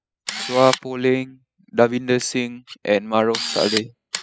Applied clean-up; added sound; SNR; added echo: classical method spectral subtraction.